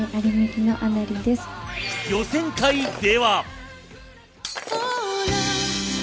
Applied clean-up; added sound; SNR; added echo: none; Shatter; 12 dB; none.